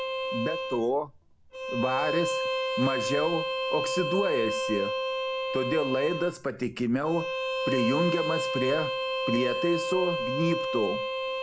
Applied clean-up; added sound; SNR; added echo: none; Bowed string instrument; 1 dB; none.